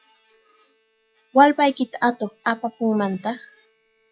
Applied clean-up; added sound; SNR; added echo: classical method log-MMSE.